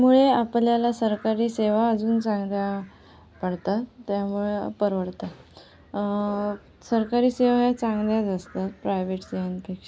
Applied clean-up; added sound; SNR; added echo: none; none; none; none.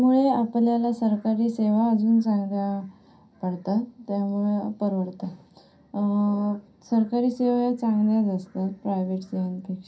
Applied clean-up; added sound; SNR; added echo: none; none; none; reverberation time 0.3 s.